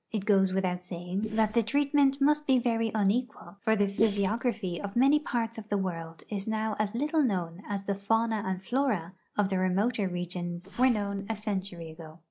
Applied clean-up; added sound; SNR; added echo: neural mask model Resemble Enhance denoiser.